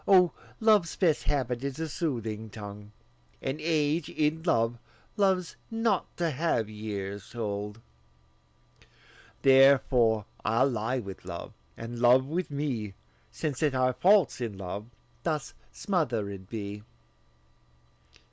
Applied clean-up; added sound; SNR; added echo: none; none; none; none.